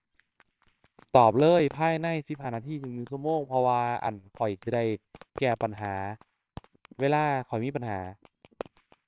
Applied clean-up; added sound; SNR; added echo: neural separator model SepFormer WHAMR!.